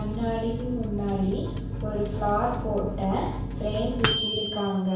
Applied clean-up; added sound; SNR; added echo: none; Microwave oven; 2 dB; reverberation time 0.7 s.